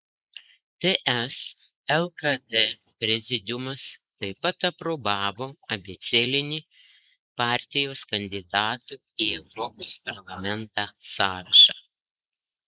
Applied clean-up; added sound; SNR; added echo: neural mask model Resemble Enhance denoiser.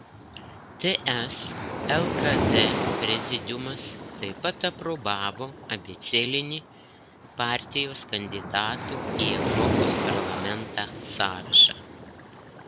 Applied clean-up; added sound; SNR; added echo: none; Waves, surf; 3 dB; none.